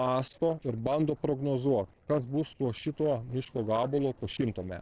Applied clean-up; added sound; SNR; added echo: neural separator model SepFormer DNS4.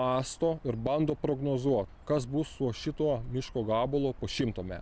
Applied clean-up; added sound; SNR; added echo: none; none; none; none.